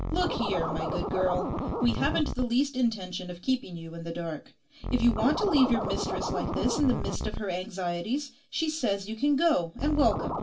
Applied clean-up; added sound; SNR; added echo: none; Scratching (performance technique); 5 dB; reverberation time 0.2 s.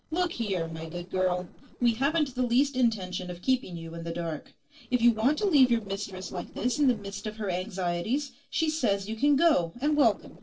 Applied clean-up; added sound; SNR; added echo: neural separator model SepFormer DNS4.